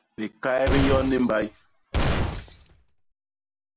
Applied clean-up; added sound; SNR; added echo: none; Glass; -1 dB; none.